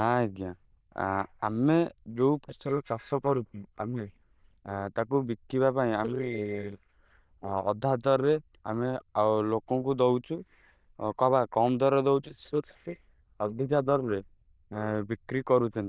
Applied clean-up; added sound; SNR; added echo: neural diffusion model UNIVERSE++.